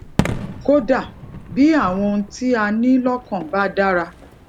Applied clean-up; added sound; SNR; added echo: none; Fireworks; 11 dB; none.